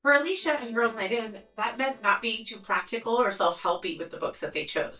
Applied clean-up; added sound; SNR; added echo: neural mask model DeepFilterNet 3.